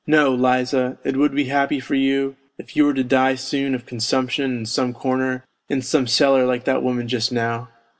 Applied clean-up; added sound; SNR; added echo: none; none; none; none.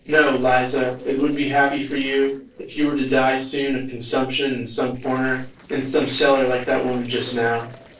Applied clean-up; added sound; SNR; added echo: neural separator model SepFormer DNS4.